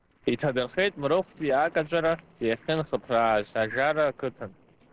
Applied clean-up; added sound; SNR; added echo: neural separator model SepFormer DNS4.